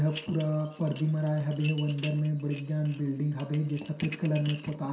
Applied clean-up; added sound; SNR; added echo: none; Dishes, pots, and pans; 15 dB; reverberation time 0.7 s.